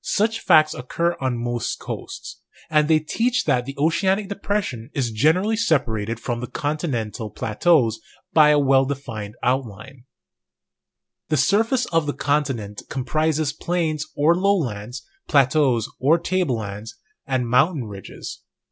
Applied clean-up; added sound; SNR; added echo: none; none; none; none.